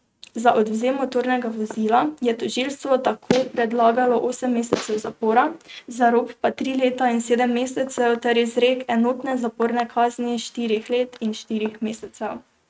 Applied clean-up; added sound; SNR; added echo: neural mask model RNNoise.